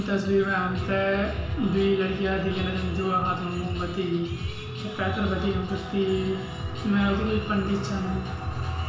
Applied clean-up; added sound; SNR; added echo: none; Wind instrument, woodwind instrument; 20 dB; reverberation time 0.7 s.